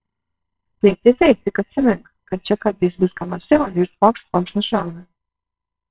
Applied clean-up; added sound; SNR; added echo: neural separator model SepFormer WHAMR!.